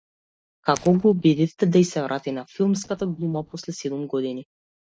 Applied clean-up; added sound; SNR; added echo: neural mask model DeepFilterNet 3.